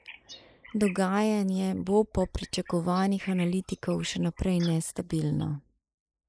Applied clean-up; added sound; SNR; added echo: neural mask model Resemble Enhance denoiser.